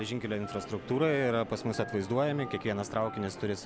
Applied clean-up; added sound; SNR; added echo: none; Piano + Telephone; 14 dB; none.